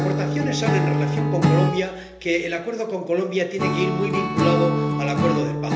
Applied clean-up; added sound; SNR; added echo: none; Acoustic guitar / Strum; -2 dB; reverberation time 0.8 s.